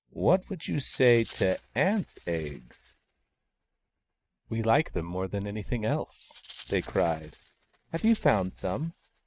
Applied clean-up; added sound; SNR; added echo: neural mask model RNNoise.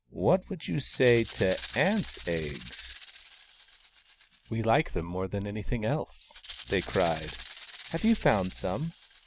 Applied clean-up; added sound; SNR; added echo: none; Rattle (instrument); 7 dB; none.